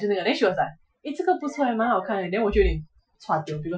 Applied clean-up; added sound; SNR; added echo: classical method Wiener filter.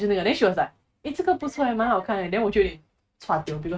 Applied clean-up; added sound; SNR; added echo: neural mask model RNNoise.